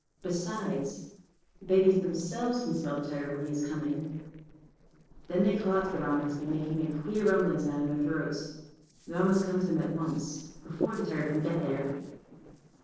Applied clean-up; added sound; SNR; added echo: neural separator model SepFormer DNS4.